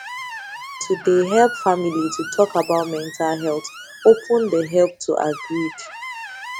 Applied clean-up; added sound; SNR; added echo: none; Screech; 13 dB; none.